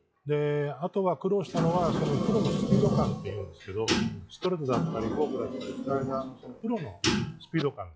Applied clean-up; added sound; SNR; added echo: classical method log-MMSE.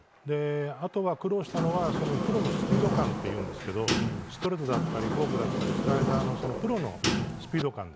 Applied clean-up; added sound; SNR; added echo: none; Sliding door; -2 dB; none.